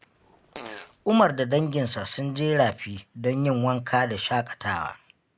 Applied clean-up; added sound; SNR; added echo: none; Fart; 20 dB; none.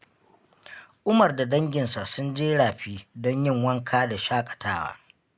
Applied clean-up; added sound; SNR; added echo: none; none; none; none.